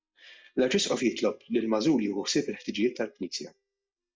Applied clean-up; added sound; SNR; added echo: neural mask model DeepFilterNet 3.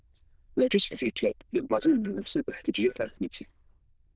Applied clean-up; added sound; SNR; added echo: neural diffusion model UNIVERSE++.